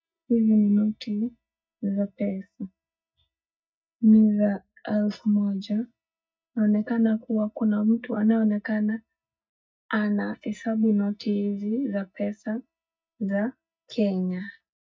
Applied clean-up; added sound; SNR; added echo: neural mask model DeepFilterNet 3.